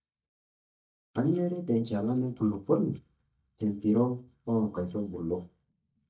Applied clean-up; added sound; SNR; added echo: neural mask model DeepFilterNet 3.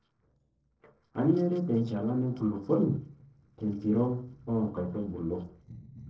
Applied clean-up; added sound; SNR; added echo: neural separator model SepFormer DNS4.